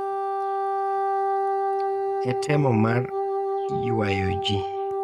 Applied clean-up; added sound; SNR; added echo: neural mask model RNNoise.